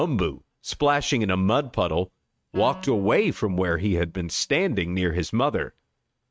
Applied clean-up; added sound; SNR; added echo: neural mask model RNNoise.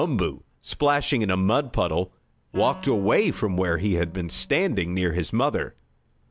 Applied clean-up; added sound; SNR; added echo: none; Wind instrument, woodwind instrument; 20 dB; none.